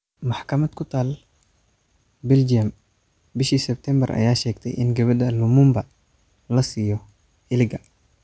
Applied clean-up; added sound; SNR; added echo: none; none; none; none.